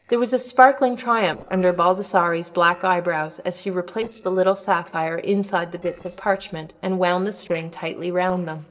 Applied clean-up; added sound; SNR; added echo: neural separator model SepFormer DNS4.